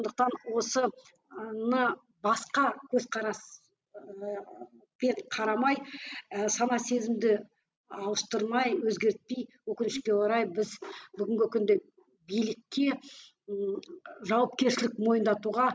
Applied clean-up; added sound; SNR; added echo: none; none; none; none.